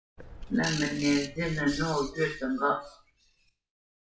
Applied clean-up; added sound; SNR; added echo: classical method WPE with log-MMSE.